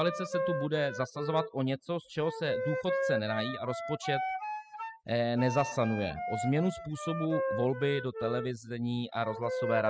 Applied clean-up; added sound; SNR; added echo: classical method spectral subtraction.